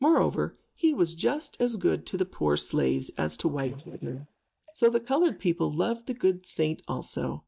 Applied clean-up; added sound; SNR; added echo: neural mask model DeepFilterNet 3.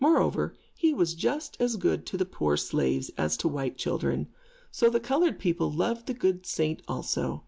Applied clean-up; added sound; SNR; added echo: none; none; none; none.